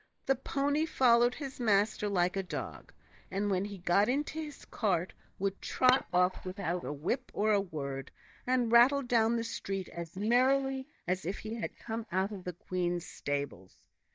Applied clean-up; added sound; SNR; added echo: neural mask model DeepFilterNet 3.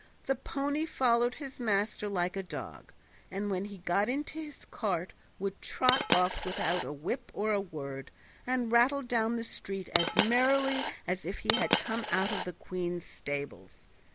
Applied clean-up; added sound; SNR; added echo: none; Coin (dropping); -2 dB; none.